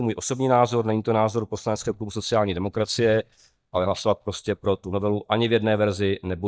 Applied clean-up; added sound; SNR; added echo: neural mask model DeepFilterNet 3.